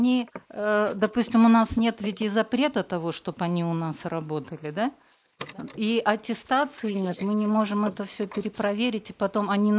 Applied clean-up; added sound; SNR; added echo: neural mask model Resemble Enhance denoiser.